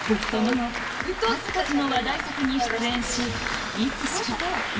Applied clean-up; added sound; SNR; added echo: none; Applause; 5 dB; reverberation time 1.7 s.